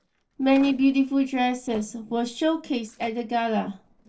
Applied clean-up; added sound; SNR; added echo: neural separator model SepFormer DNS4.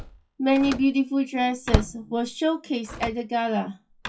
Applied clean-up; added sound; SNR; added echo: classical method WPE with log-MMSE.